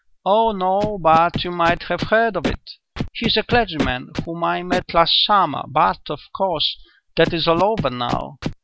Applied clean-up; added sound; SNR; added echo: none; Scratching (performance technique); 10 dB; none.